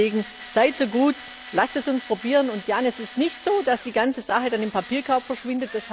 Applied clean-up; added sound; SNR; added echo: none; Tools; 17 dB; none.